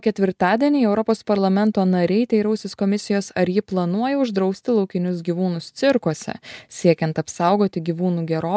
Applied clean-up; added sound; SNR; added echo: none; none; none; none.